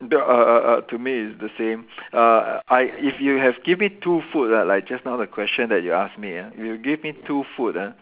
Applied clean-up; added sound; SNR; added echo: none; none; none; none.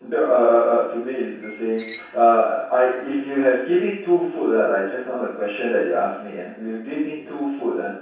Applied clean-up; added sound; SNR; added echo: none; Squeak; 20 dB; reverberation time 0.7 s.